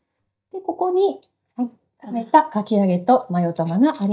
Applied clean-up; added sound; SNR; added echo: neural mask model DeepFilterNet 3.